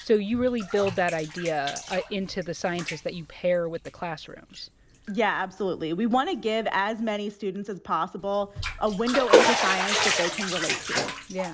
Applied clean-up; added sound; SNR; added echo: none; Bathtub (filling or washing); 2 dB; none.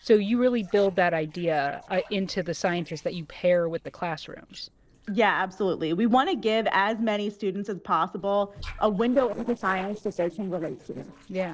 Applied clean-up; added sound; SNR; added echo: neural separator model SepFormer DNS4.